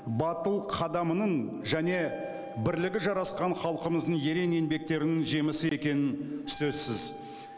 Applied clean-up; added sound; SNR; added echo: none; Wind instrument, woodwind instrument; 19 dB; none.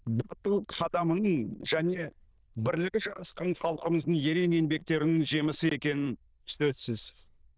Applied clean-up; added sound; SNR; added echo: neural diffusion model UNIVERSE++.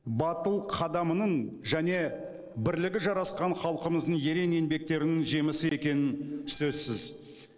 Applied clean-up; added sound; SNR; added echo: neural separator model SepFormer DNS4.